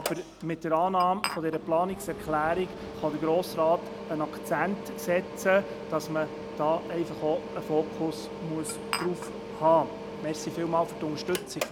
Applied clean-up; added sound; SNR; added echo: none; Mechanical fan + Glass; 9 dB; none.